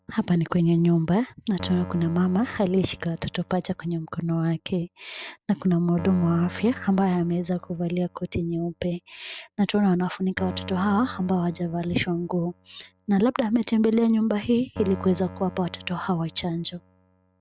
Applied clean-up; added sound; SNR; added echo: none; Keyboard (musical); 18 dB; none.